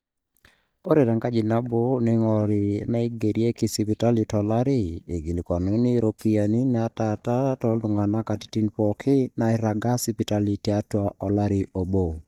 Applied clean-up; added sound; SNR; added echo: neural mask model DeepFilterNet 3.